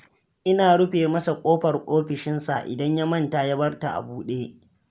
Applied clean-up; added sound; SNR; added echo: none; none; none; none.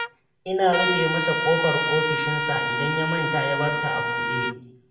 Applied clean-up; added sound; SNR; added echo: none; Trumpet; 0 dB; reverberation time 0.6 s.